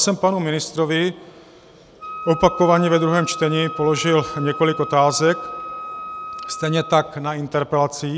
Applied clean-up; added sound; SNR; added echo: none; Wind instrument, woodwind instrument; 12 dB; none.